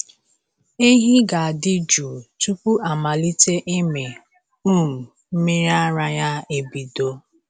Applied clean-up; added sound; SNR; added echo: none; none; none; none.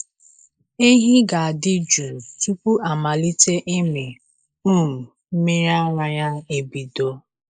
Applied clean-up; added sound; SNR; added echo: neural mask model Resemble Enhance denoiser.